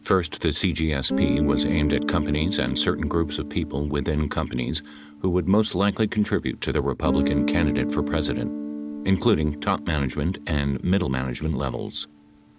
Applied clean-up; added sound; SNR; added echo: none; Guitar; 6 dB; none.